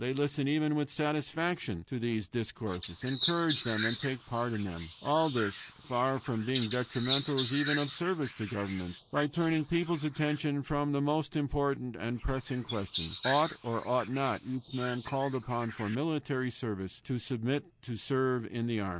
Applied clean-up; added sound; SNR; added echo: neural mask model Resemble Enhance denoiser.